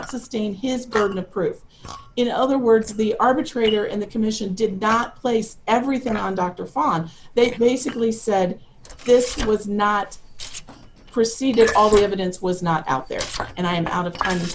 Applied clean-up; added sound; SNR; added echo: neural mask model Resemble Enhance denoiser.